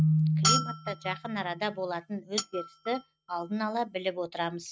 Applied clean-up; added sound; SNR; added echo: neural mask model RNNoise.